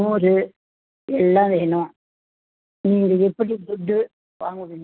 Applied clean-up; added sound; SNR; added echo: none; none; none; none.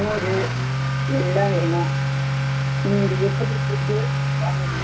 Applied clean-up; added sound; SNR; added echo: none; Accelerating, revving, vroom / Motor vehicle (road); -4 dB; reverberation time 0.2 s.